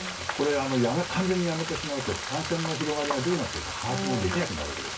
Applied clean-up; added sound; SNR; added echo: none; Frying (food); 6 dB; reverberation time 0.2 s.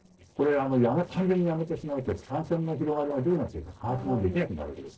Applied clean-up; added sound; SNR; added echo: neural separator model SepFormer DNS4.